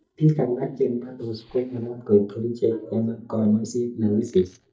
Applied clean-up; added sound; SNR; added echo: neural mask model DeepFilterNet 3.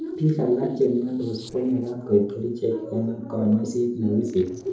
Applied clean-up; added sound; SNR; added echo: neural separator model SepFormer DNS4.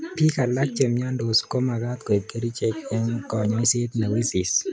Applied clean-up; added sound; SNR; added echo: none; none; none; none.